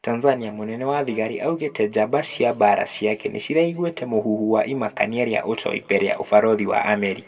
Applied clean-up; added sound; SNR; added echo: none; none; none; reverberation time 1.2 s.